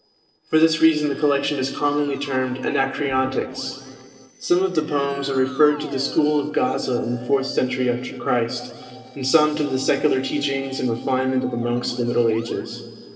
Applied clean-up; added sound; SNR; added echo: neural separator model SepFormer DNS4.